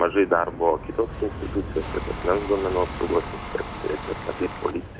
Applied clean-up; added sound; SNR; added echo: none; Tools + Aircraft; 8 dB; none.